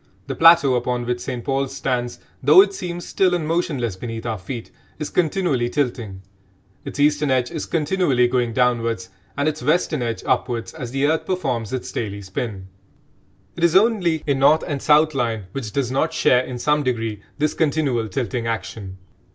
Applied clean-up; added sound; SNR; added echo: none; none; none; none.